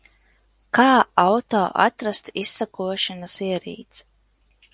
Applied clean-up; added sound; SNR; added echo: none; none; none; none.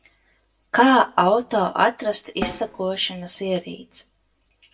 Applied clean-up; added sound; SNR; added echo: none; Snare drum; 13 dB; reverberation time 0.2 s.